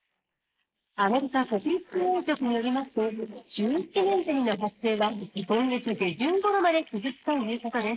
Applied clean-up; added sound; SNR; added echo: neural mask model Resemble Enhance denoiser.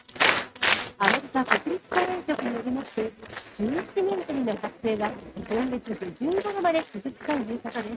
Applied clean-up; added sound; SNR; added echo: neural mask model RNNoise.